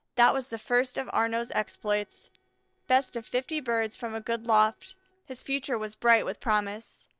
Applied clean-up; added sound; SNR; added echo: neural separator model SepFormer DNS4.